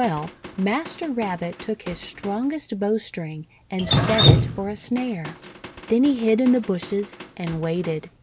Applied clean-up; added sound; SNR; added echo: none; Drip; 2 dB; none.